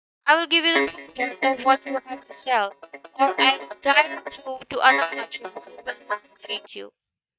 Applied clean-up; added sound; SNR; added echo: neural mask model DeepFilterNet 3.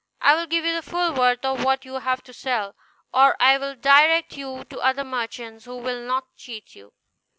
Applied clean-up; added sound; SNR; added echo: none; none; none; none.